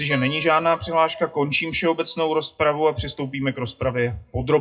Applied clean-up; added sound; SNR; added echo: classical method WPE with log-MMSE.